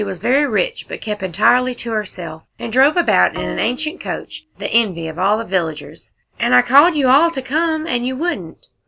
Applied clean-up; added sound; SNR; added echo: none; Bowed string instrument; 15 dB; none.